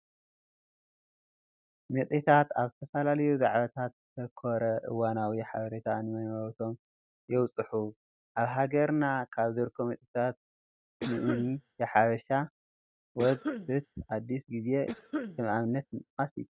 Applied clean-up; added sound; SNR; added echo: neural mask model RNNoise.